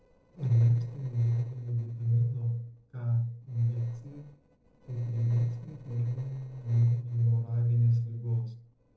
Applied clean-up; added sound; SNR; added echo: neural separator model SepFormer DNS4.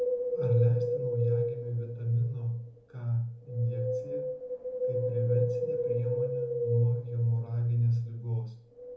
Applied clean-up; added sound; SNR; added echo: none; Wind; 3 dB; reverberation time 1.0 s.